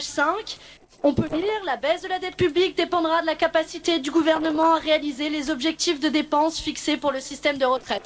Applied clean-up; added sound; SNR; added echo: neural separator model SepFormer DNS4.